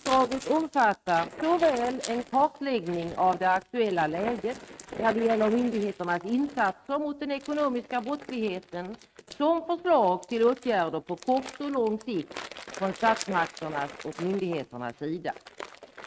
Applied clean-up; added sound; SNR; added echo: neural mask model RNNoise.